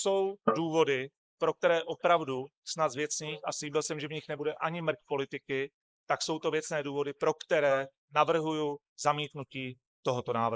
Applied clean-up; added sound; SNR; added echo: neural mask model Resemble Enhance denoiser.